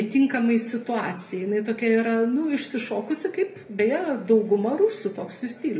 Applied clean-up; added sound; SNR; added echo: none; none; none; reverberation time 0.3 s.